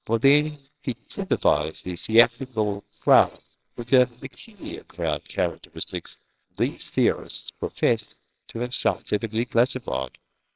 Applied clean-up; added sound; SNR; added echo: neural separator model SepFormer WHAMR!.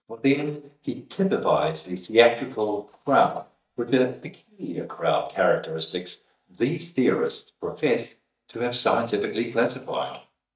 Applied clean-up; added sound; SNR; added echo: neural mask model DeepFilterNet 3.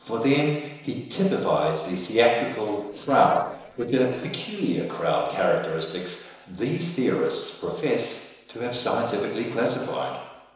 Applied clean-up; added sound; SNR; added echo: neural separator model SepFormer DNS4.